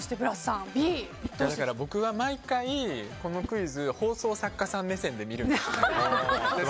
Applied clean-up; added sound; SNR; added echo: none; Whoosh, swoosh, swish; 18 dB; none.